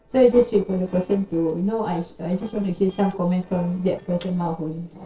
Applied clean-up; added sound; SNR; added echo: neural separator model SepFormer DNS4.